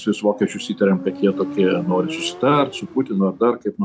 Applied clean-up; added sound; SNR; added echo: none; Motorcycle; 12 dB; none.